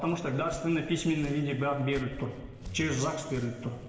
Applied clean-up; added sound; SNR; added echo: none; Walk, footsteps; 18 dB; reverberation time 2.0 s.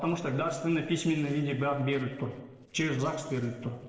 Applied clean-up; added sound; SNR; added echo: neural separator model SepFormer DNS4.